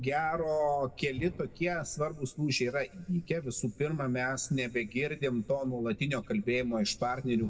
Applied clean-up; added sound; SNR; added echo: none; Thump, thud; 18 dB; reverberation time 1.9 s.